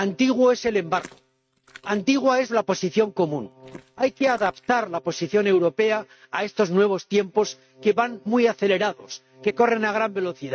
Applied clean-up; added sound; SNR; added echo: neural mask model RNNoise.